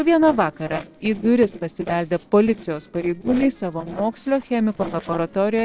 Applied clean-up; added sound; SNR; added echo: neural separator model SepFormer DNS4.